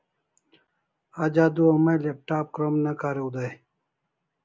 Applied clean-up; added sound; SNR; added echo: none; none; none; none.